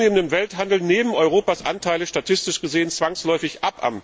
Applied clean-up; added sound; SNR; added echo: none; none; none; none.